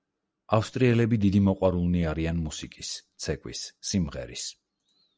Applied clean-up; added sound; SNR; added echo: none; none; none; none.